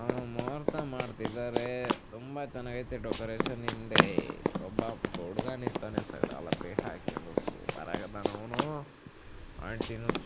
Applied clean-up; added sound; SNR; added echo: none; Run; -4 dB; none.